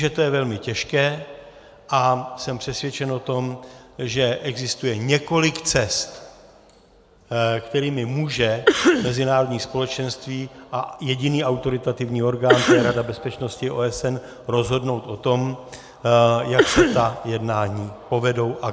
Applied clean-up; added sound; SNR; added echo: none; Cough; -1 dB; none.